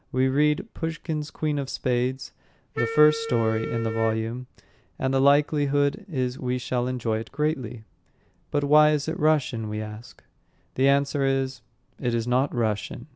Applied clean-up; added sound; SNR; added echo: none; Wind instrument, woodwind instrument; 8 dB; none.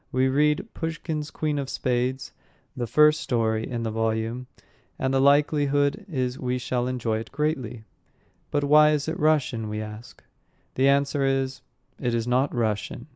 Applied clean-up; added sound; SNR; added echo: neural mask model Resemble Enhance denoiser.